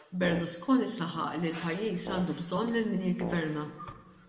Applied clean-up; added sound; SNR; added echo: none; Brass instrument; 13 dB; reverberation time 1.4 s.